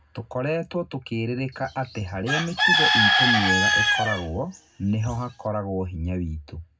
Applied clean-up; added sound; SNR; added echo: none; Bird / Chicken, rooster; -5 dB; reverberation time 0.3 s.